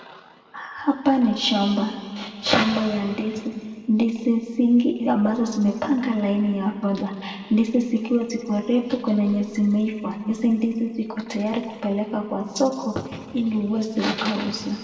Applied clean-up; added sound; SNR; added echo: none; none; none; reverberation time 2.1 s.